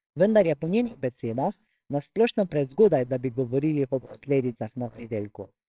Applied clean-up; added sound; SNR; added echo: neural separator model SepFormer WHAMR!.